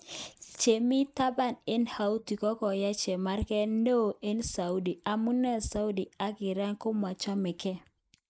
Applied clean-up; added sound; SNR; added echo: neural mask model Resemble Enhance denoiser.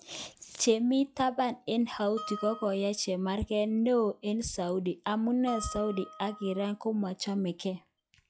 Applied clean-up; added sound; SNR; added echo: classical method log-MMSE.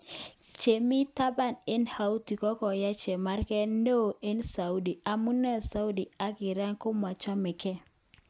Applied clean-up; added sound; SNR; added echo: none; none; none; none.